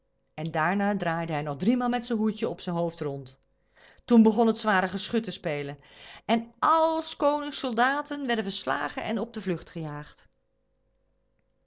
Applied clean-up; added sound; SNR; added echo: none; none; none; none.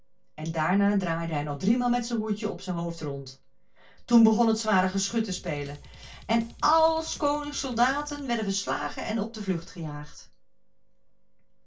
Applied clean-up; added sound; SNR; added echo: none; Drum kit; 20 dB; reverberation time 0.1 s.